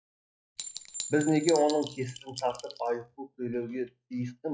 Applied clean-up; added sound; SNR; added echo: classical method log-MMSE.